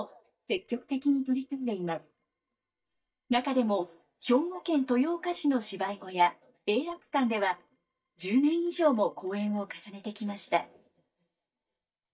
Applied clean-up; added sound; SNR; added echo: neural mask model DeepFilterNet 3.